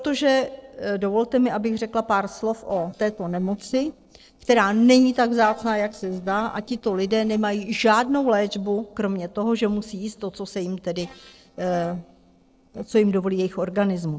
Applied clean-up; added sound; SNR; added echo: neural separator model SepFormer DNS4.